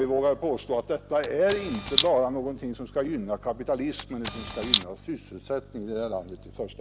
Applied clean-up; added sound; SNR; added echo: none; Camera; 0 dB; none.